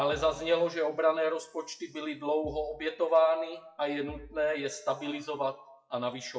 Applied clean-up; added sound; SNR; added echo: classical method WPE with log-MMSE.